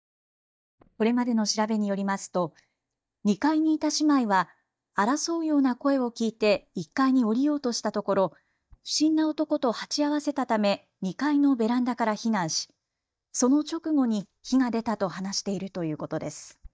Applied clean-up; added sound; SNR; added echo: neural mask model DeepFilterNet 3.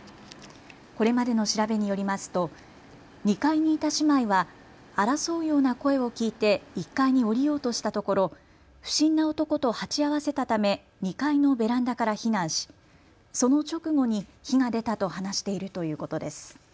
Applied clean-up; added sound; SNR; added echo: none; none; none; none.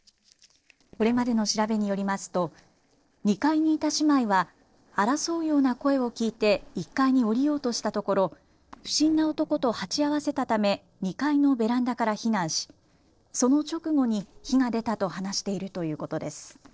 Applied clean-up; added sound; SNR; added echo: neural separator model SepFormer DNS4.